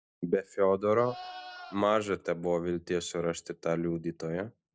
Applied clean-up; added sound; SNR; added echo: none; Livestock, farm animals, working animals; 16 dB; none.